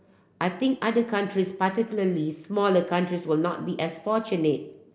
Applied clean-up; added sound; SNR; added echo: none; none; none; none.